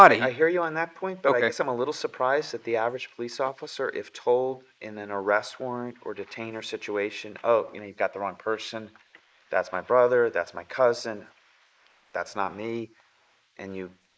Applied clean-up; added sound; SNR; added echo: neural mask model Resemble Enhance denoiser.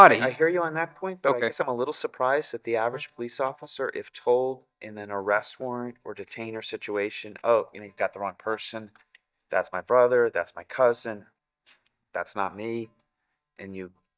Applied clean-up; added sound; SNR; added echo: neural mask model DeepFilterNet 3.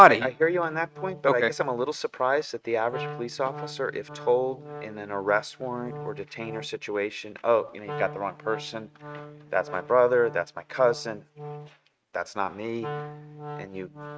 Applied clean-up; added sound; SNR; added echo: neural mask model RNNoise.